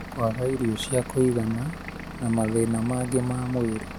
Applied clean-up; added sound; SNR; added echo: none; Engine / Vehicle; 11 dB; none.